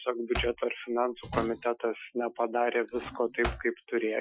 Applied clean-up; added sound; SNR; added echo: classical method Wiener filter.